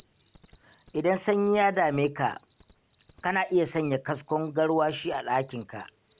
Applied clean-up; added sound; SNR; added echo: none; Cricket; 11 dB; none.